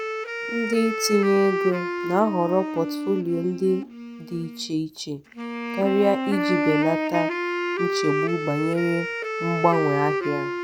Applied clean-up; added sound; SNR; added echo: none; Wind instrument, woodwind instrument; 3 dB; none.